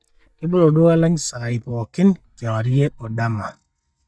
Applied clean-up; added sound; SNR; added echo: neural mask model DeepFilterNet 3.